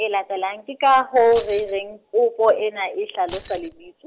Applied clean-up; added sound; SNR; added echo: none; Keys jangling; 19 dB; none.